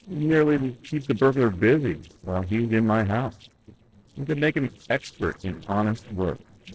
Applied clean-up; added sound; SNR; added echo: neural separator model SepFormer DNS4.